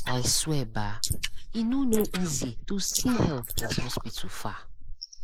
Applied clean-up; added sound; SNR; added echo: neural mask model Resemble Enhance denoiser.